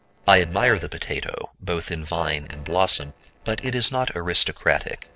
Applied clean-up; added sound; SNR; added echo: neural separator model SepFormer DNS4.